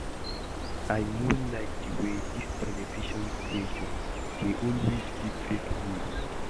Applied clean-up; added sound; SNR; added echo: none; Bird; 0 dB; none.